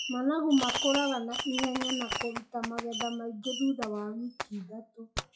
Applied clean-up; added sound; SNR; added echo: classical method WPE with log-MMSE.